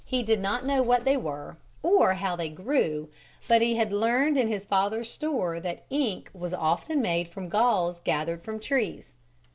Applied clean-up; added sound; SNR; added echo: none; Bicycle bell; 19 dB; none.